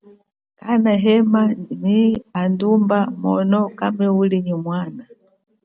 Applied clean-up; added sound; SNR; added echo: none; none; none; none.